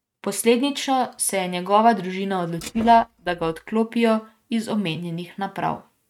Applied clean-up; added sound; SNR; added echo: neural mask model RNNoise.